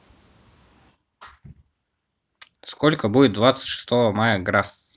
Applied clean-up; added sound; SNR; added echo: none; none; none; none.